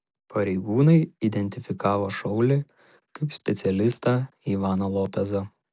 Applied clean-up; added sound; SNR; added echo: none; none; none; none.